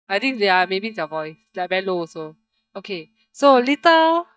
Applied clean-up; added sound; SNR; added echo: neural mask model DeepFilterNet 3.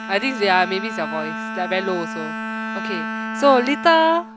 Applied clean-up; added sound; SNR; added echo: none; Bowed string instrument; 7 dB; none.